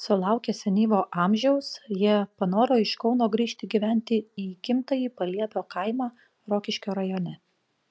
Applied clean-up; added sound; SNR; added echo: none; none; none; none.